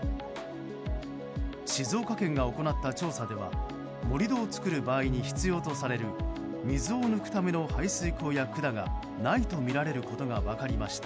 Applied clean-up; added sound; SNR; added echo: none; none; none; none.